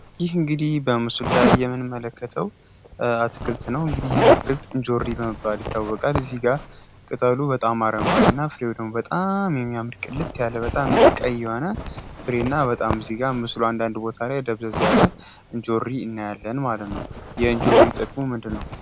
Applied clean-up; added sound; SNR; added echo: none; Zipper (clothing); 0 dB; none.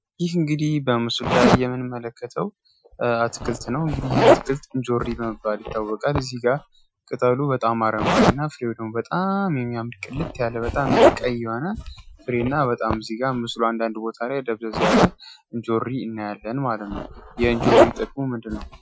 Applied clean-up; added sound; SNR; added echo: classical method Wiener filter.